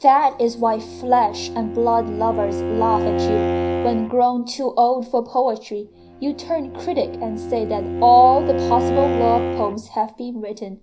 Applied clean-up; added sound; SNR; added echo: none; Bowed string instrument; 6 dB; reverberation time 0.4 s.